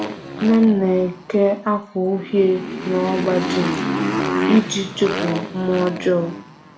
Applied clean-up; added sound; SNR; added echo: none; Motorcycle; 6 dB; reverberation time 0.4 s.